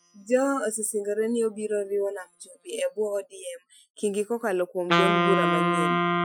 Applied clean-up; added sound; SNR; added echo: classical method Wiener filter.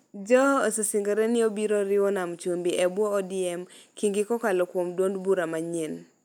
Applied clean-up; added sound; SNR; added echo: none; none; none; none.